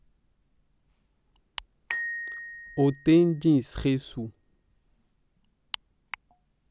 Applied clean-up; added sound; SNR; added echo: none; Glockenspiel; 12 dB; none.